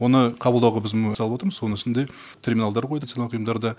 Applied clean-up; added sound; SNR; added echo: none; none; none; none.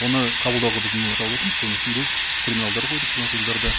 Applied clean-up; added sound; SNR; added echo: none; Hiss; -3 dB; none.